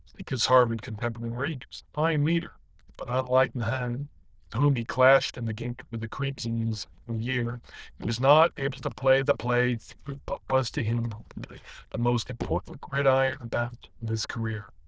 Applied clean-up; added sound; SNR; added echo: neural diffusion model UNIVERSE++.